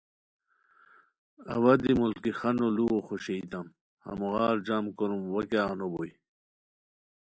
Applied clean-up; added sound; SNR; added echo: none; none; none; none.